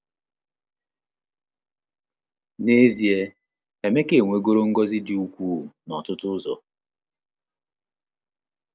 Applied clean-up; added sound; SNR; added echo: none; none; none; none.